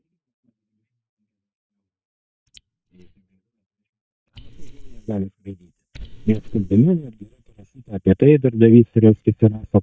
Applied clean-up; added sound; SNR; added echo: neural mask model DeepFilterNet 3.